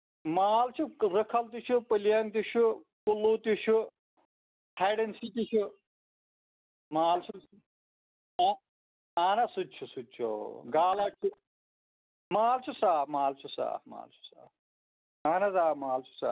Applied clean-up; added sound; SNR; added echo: none; none; none; none.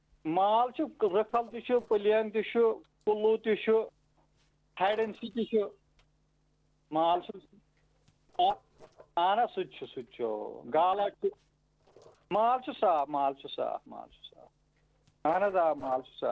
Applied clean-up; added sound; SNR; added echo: neural separator model SepFormer DNS4.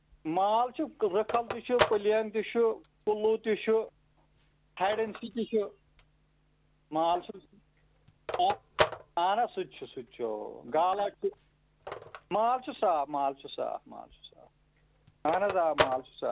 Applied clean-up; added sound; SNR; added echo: none; Telephone; 8 dB; none.